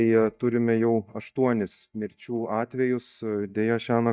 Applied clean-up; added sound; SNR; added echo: neural mask model DeepFilterNet 3.